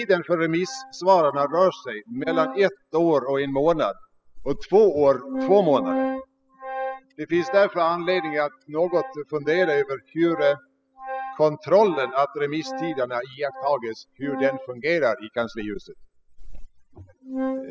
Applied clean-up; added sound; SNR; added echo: classical method spectral subtraction.